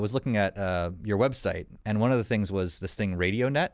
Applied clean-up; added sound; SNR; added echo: none; none; none; none.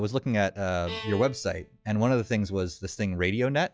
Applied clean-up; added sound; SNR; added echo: classical method log-MMSE.